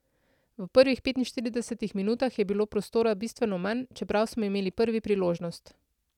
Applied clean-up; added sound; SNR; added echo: none; none; none; none.